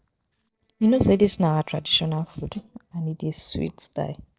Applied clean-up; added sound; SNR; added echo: neural separator model SepFormer DNS4.